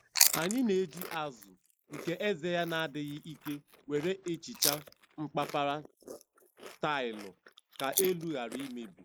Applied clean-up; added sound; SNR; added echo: neural mask model Resemble Enhance denoiser.